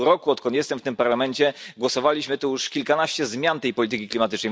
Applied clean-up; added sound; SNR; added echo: none; none; none; none.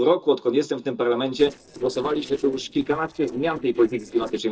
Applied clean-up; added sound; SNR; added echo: neural separator model SepFormer DNS4.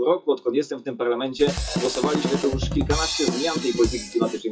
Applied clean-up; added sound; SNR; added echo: classical method WPE with log-MMSE.